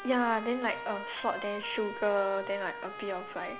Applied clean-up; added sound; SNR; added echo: none; Trumpet; 10 dB; none.